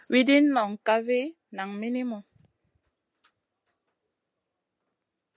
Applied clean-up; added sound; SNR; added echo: none; none; none; none.